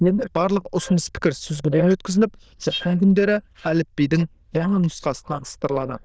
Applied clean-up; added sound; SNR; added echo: neural diffusion model UNIVERSE++.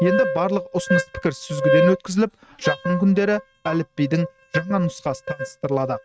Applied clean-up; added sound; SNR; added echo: neural mask model RNNoise.